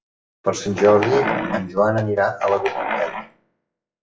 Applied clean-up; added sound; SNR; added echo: classical method WPE with log-MMSE.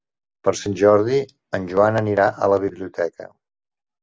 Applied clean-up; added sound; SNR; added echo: none; none; none; none.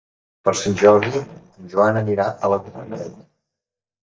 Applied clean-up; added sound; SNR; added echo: neural mask model DeepFilterNet 3.